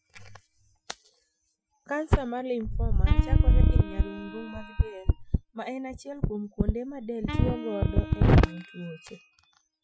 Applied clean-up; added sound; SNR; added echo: classical method Wiener filter.